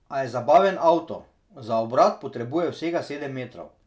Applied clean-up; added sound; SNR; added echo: none; none; none; none.